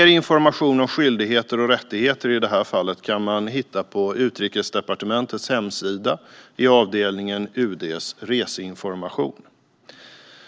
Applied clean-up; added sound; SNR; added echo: none; none; none; none.